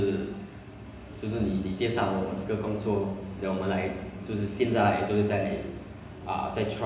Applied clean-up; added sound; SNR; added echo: none; none; none; reverberation time 1.0 s.